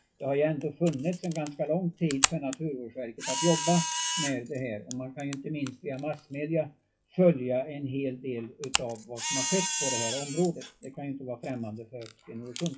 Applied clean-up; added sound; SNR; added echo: classical method WPE with log-MMSE.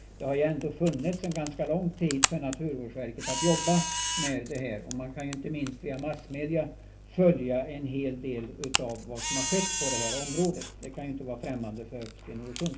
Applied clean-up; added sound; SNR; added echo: none; Camera; 5 dB; reverberation time 0.3 s.